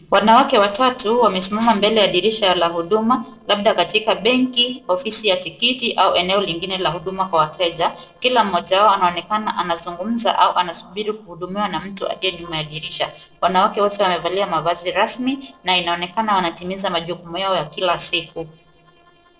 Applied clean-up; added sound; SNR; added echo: neural separator model SepFormer DNS4.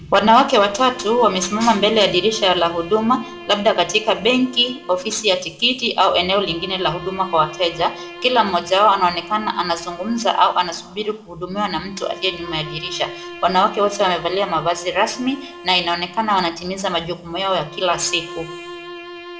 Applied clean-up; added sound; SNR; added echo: none; Bowed string instrument; 16 dB; reverberation time 1.8 s.